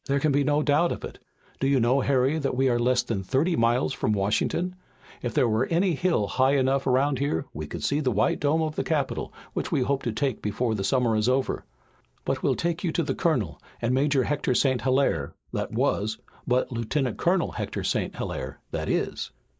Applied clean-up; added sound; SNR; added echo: neural mask model Resemble Enhance denoiser.